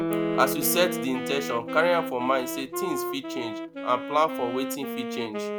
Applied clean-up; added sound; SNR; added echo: none; Guitar + Wind instrument, woodwind instrument; 3 dB; none.